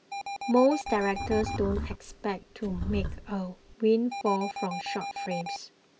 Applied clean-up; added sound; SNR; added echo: none; Livestock, farm animals, working animals + Alarm; 6 dB; none.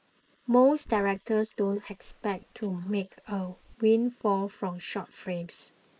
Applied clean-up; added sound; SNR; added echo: neural mask model Resemble Enhance denoiser.